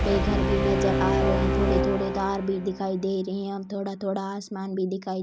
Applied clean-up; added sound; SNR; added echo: none; Brass instrument; -1 dB; none.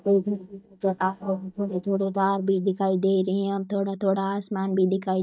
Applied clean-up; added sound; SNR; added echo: neural mask model DeepFilterNet 3.